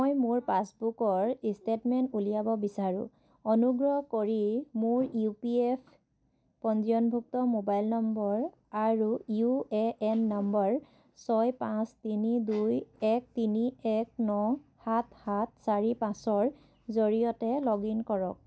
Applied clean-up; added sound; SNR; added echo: none; none; none; none.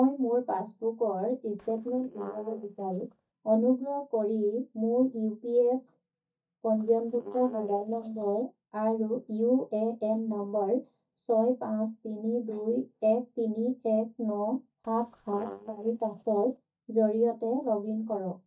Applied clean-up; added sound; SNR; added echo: neural mask model DeepFilterNet 3.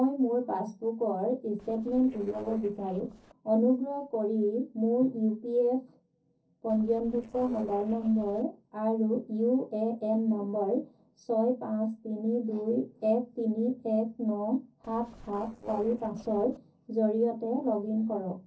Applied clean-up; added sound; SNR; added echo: neural separator model SepFormer DNS4.